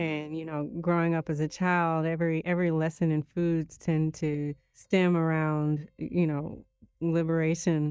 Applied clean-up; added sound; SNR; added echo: neural mask model DeepFilterNet 3.